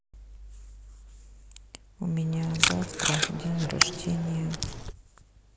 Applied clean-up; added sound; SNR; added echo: none; Packing tape, duct tape; -3 dB; none.